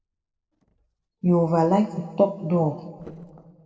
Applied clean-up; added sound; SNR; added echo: neural separator model SepFormer DNS4.